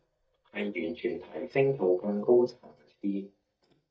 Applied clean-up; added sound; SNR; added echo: neural mask model DeepFilterNet 3.